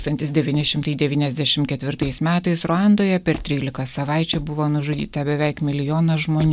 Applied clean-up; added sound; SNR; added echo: none; Squeak; 15 dB; none.